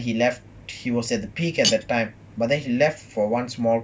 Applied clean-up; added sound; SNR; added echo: none; Cutlery, silverware; 8 dB; none.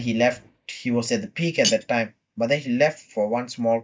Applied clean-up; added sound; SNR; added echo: neural mask model DeepFilterNet 3.